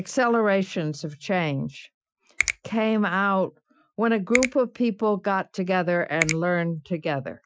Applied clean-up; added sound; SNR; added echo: classical method Wiener filter.